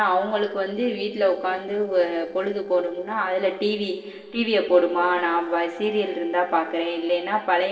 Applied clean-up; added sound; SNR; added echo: neural separator model SepFormer DNS4.